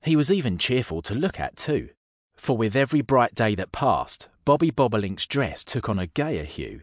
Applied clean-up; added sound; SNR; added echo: none; none; none; none.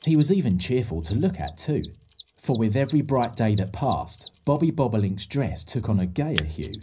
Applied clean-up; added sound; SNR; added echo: none; Mechanisms; 20 dB; reverberation time 0.5 s.